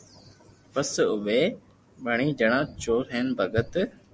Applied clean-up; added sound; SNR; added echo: none; none; none; none.